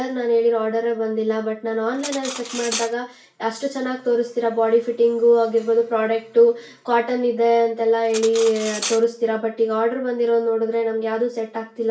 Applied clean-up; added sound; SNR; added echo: none; Cutlery, silverware; 13 dB; reverberation time 0.3 s.